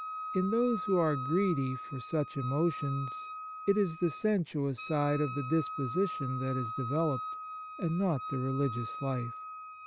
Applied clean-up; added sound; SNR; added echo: none; Wind instrument, woodwind instrument; 8 dB; none.